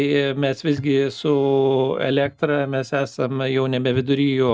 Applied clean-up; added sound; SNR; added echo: neural mask model DeepFilterNet 3.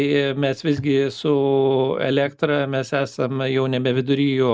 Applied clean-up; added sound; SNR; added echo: neural mask model Resemble Enhance denoiser.